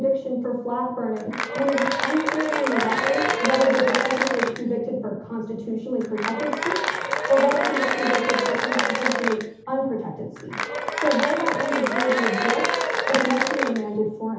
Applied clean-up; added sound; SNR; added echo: none; Applause / Cheering; 0 dB; reverberation time 0.8 s.